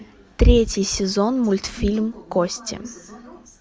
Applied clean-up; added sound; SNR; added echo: none; none; none; none.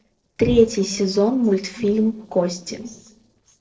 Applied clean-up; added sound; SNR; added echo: neural separator model SepFormer DNS4.